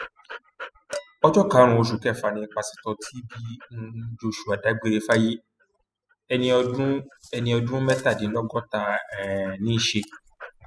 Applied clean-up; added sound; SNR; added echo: classical method spectral subtraction.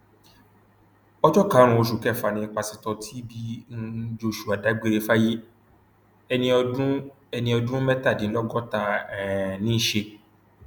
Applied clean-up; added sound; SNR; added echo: none; none; none; none.